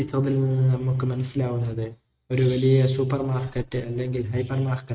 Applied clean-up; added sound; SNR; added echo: neural mask model RNNoise.